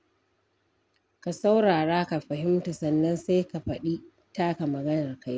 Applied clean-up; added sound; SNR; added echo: none; none; none; none.